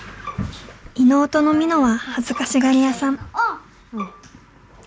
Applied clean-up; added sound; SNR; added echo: none; Bowed string instrument; 18 dB; none.